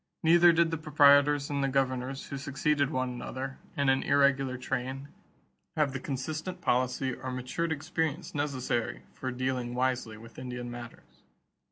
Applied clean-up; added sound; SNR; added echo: none; none; none; none.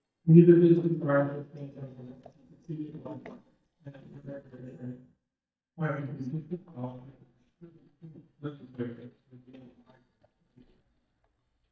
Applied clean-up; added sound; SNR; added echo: neural mask model DeepFilterNet 3.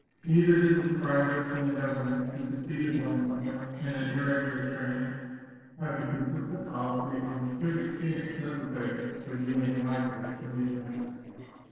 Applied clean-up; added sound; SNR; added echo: neural separator model SepFormer DNS4.